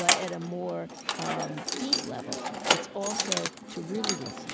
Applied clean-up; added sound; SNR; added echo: none; Keys jangling; -5 dB; none.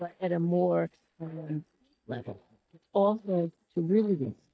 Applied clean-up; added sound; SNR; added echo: neural mask model DeepFilterNet 3.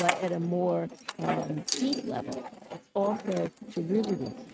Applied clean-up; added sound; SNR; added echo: neural mask model RNNoise.